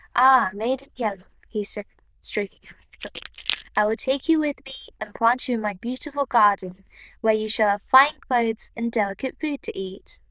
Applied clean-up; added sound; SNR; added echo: neural diffusion model UNIVERSE++.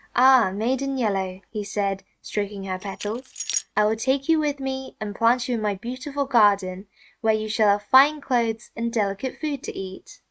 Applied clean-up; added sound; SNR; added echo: neural mask model RNNoise.